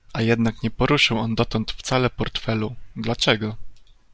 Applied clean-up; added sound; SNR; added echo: none; none; none; none.